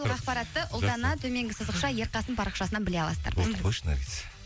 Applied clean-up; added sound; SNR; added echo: none; none; none; none.